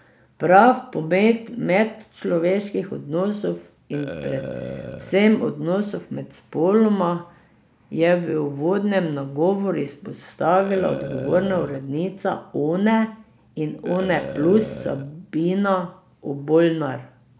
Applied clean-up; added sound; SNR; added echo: none; Burping, eructation; 14 dB; none.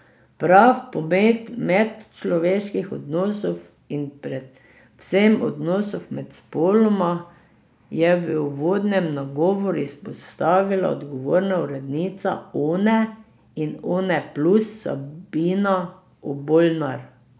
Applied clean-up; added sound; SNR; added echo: none; none; none; none.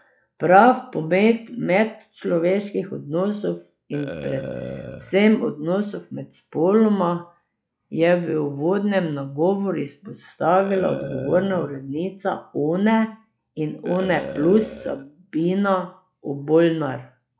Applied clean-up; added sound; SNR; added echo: classical method log-MMSE.